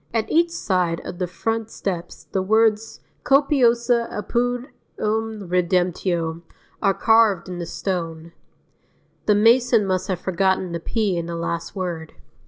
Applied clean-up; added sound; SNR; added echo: none; none; none; none.